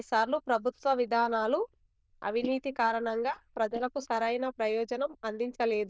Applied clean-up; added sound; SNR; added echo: neural diffusion model UNIVERSE++.